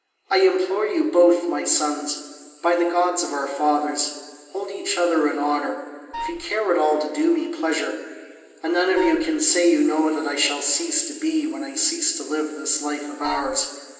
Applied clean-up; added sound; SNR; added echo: none; Wind instrument, woodwind instrument; 10 dB; reverberation time 2.4 s.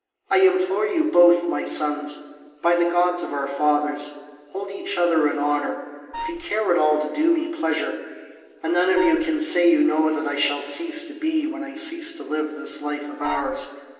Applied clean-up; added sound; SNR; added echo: neural separator model SepFormer DNS4.